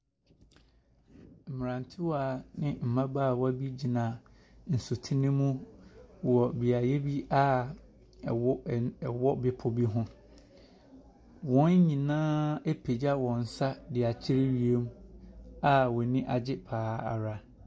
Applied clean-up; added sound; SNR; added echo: none; none; none; none.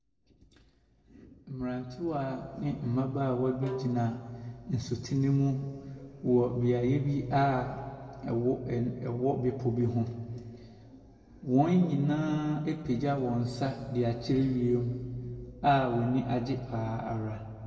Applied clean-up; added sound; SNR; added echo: none; Bowed string instrument; 16 dB; reverberation time 2.1 s.